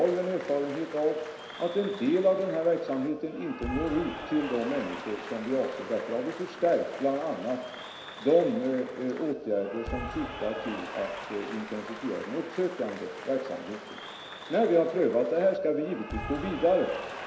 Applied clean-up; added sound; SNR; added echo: none; Applause / Cheering; 12 dB; reverberation time 0.9 s.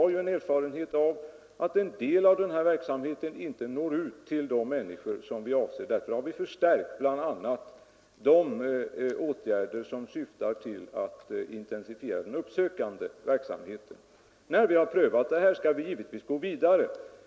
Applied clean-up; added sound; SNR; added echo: none; none; none; none.